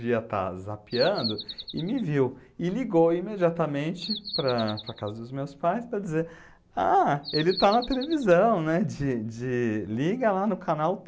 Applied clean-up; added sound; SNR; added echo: none; Bird vocalization, bird call, bird song; 10 dB; none.